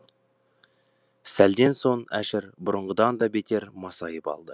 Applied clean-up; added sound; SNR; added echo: none; none; none; none.